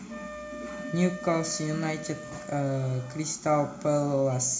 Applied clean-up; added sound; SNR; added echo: none; Wind instrument, woodwind instrument; 14 dB; reverberation time 0.4 s.